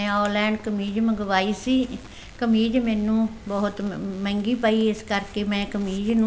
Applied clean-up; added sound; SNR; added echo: none; none; none; none.